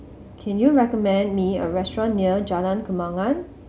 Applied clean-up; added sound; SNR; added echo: none; Bowed string instrument; 19 dB; none.